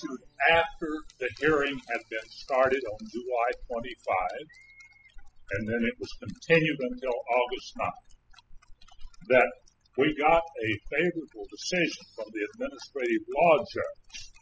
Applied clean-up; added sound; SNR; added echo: classical method spectral subtraction.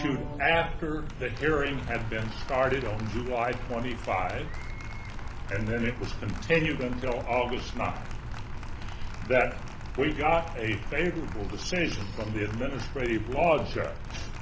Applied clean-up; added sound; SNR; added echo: none; Applause; 17 dB; none.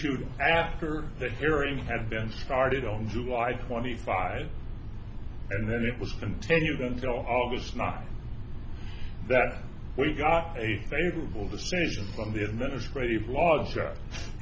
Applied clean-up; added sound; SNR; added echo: none; none; none; none.